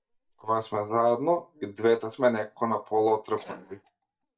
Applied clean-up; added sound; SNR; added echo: neural mask model DeepFilterNet 3.